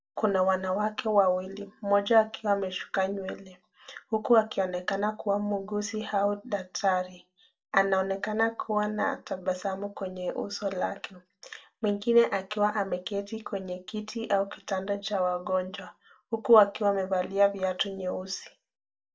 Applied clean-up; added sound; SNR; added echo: none; none; none; reverberation time 0.2 s.